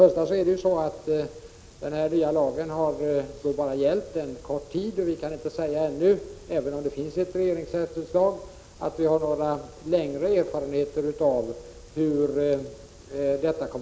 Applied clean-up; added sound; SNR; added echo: none; none; none; none.